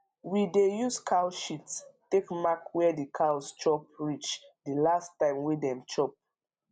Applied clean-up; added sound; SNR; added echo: none; none; none; none.